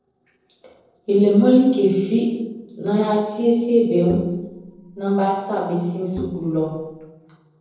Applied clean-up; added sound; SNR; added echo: neural separator model SepFormer DNS4.